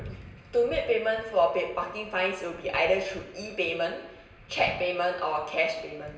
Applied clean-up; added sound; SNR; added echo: none; Thunder; 19 dB; reverberation time 0.9 s.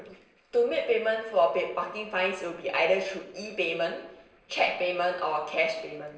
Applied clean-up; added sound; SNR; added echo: neural separator model SepFormer DNS4.